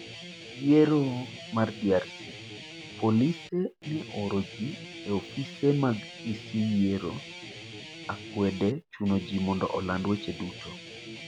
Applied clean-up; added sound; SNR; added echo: none; Guitar; 14 dB; none.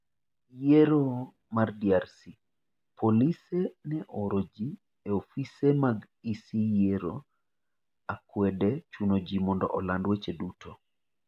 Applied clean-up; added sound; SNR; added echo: none; none; none; none.